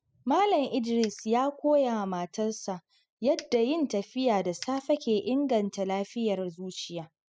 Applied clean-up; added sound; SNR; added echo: classical method spectral subtraction.